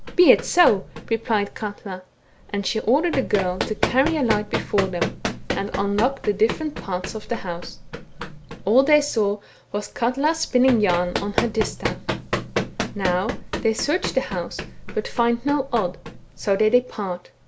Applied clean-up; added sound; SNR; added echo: none; Run; 8 dB; none.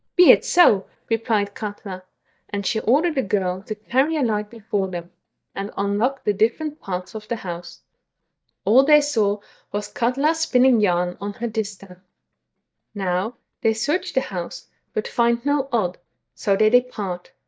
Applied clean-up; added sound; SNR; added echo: neural mask model DeepFilterNet 3.